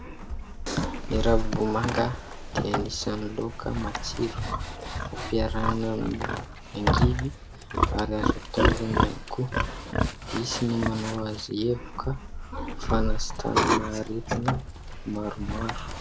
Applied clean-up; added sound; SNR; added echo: none; Livestock, farm animals, working animals; -1 dB; none.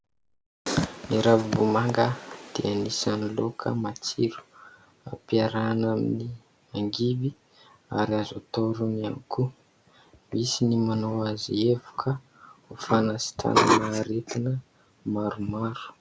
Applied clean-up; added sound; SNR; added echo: none; none; none; none.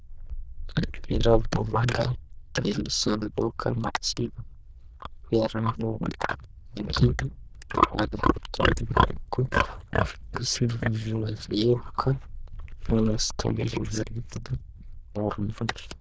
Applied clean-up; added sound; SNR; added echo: neural diffusion model UNIVERSE++.